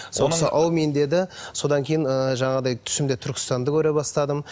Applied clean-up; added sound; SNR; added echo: none; none; none; none.